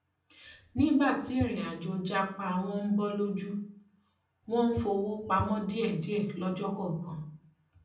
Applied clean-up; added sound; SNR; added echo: none; Walk, footsteps / Bird vocalization, bird call, bird song; 12 dB; reverberation time 0.6 s.